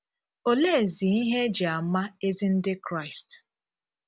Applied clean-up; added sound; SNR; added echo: none; none; none; none.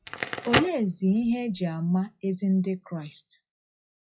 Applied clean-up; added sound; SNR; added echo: classical method WPE with log-MMSE.